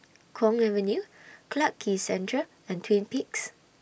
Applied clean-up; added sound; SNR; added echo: none; none; none; none.